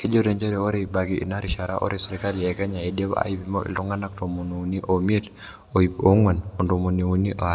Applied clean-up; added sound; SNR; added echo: none; none; none; none.